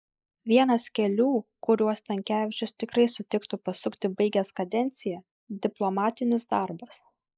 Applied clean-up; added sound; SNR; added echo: neural mask model Resemble Enhance denoiser.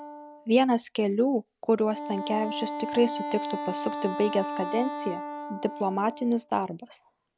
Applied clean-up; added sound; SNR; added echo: none; Wind instrument, woodwind instrument; 8 dB; none.